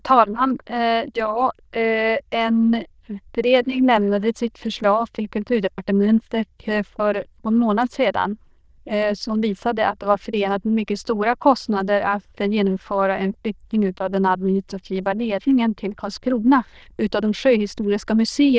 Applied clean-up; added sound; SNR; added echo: neural diffusion model UNIVERSE++.